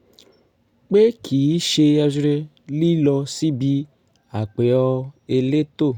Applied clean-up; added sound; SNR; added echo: none; none; none; none.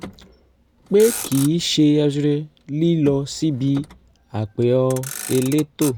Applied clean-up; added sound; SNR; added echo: none; Motor vehicle (road); 16 dB; none.